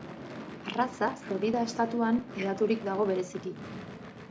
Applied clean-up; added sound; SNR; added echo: none; Gunshot, gunfire / Fireworks; 11 dB; none.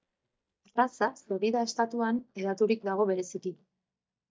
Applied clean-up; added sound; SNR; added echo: neural mask model DeepFilterNet 3.